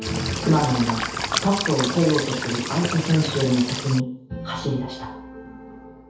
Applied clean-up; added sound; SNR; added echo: none; Cricket / Water; 5 dB; reverberation time 0.8 s.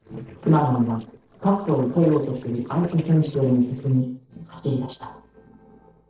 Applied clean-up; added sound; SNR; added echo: neural separator model SepFormer DNS4.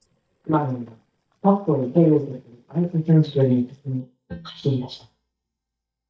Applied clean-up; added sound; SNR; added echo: neural mask model DeepFilterNet 3.